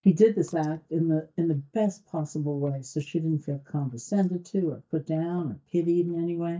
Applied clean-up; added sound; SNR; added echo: neural mask model DeepFilterNet 3.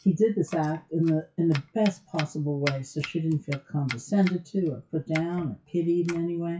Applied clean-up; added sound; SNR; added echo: classical method WPE with log-MMSE.